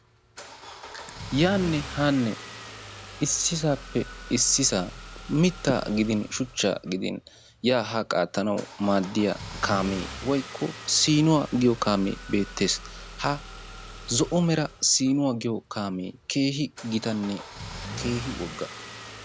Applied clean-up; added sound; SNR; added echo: none; Engine starting / Car; 14 dB; none.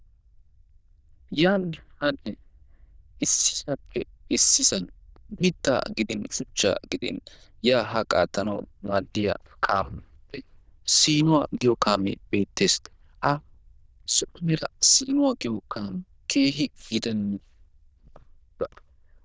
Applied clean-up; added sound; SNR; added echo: neural diffusion model UNIVERSE++.